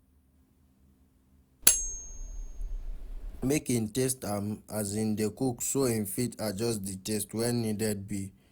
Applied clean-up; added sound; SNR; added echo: none; Cutlery, silverware; -2 dB; none.